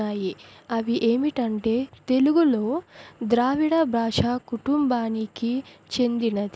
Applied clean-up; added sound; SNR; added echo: none; none; none; none.